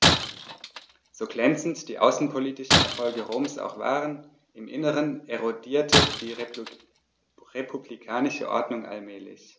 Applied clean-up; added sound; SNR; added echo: none; Shatter; 0 dB; none.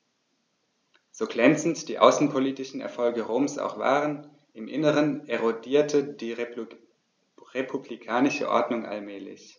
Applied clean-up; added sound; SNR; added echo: none; none; none; none.